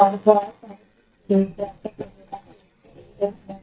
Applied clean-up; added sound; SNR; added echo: neural mask model DeepFilterNet 3.